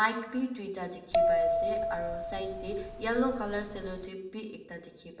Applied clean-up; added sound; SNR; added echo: none; Bell; -3 dB; reverberation time 0.9 s.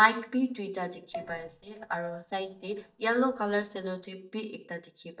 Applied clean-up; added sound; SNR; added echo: neural mask model DeepFilterNet 3.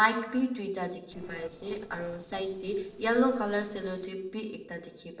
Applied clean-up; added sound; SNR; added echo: neural separator model SepFormer DNS4.